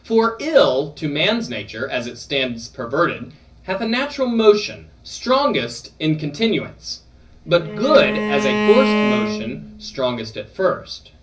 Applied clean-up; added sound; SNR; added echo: none; Bowed string instrument; 2 dB; reverberation time 0.4 s.